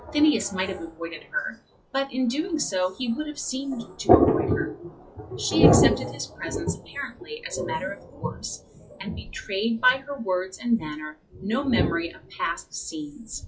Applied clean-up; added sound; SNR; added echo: classical method WPE with log-MMSE.